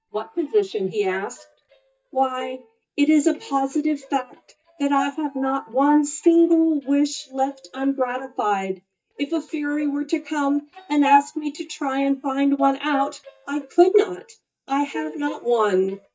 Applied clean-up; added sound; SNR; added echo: neural mask model DeepFilterNet 3.